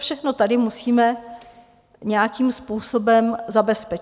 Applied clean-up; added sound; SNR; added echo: none; none; none; none.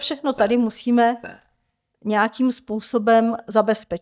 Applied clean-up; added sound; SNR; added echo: neural mask model DeepFilterNet 3.